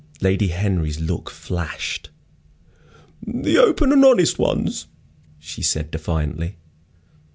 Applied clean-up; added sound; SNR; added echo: none; none; none; none.